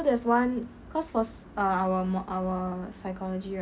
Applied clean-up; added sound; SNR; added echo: none; none; none; none.